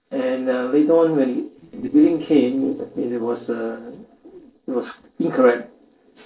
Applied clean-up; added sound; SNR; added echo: neural separator model SepFormer DNS4.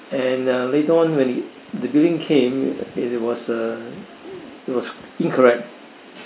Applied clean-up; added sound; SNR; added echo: none; none; none; none.